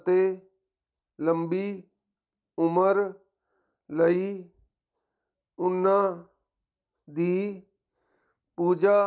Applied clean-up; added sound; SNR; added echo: none; none; none; none.